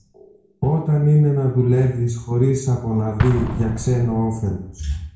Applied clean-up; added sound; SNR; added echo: none; Explosion; 12 dB; reverberation time 0.5 s.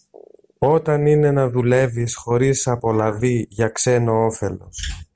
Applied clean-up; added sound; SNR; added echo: none; none; none; none.